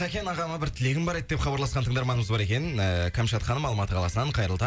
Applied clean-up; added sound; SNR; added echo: none; none; none; none.